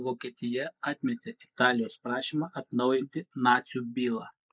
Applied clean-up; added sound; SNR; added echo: neural mask model Resemble Enhance denoiser.